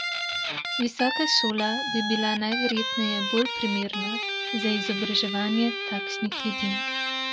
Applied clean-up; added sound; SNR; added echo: none; Guitar; 2 dB; none.